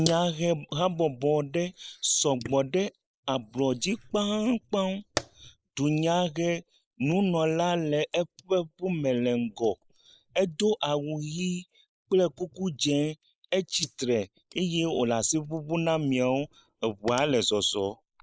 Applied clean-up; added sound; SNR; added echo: neural mask model Resemble Enhance denoiser.